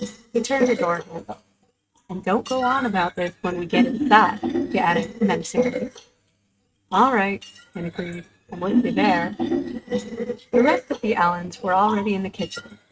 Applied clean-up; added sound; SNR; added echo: neural mask model RNNoise.